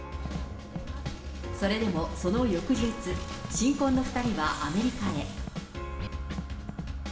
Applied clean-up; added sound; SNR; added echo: none; Scratching (performance technique); 11 dB; reverberation time 0.7 s.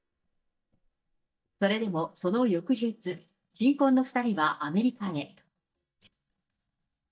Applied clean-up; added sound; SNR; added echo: neural mask model DeepFilterNet 3.